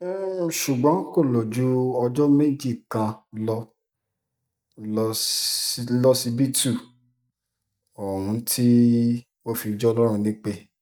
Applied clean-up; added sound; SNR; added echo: neural mask model DeepFilterNet 3.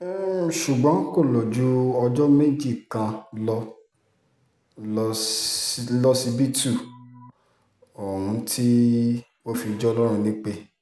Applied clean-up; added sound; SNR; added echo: none; Organ; 16 dB; none.